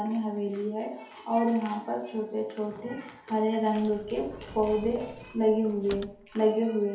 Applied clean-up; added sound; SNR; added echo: none; Sliding door / Slam / Wood; 18 dB; reverberation time 2.2 s.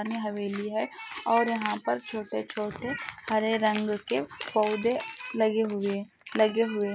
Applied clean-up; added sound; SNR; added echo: none; none; none; none.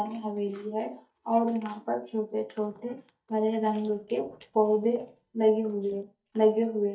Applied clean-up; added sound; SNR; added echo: neural mask model DeepFilterNet 3.